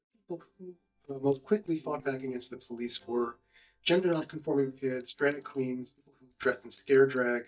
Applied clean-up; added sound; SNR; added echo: neural mask model DeepFilterNet 3.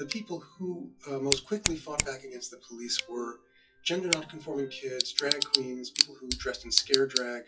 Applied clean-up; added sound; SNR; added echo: classical method WPE with log-MMSE.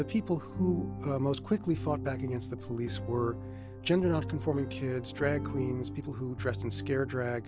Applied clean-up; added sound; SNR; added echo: none; none; none; none.